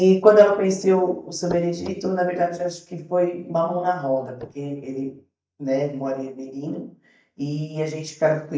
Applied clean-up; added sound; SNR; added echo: neural mask model DeepFilterNet 3.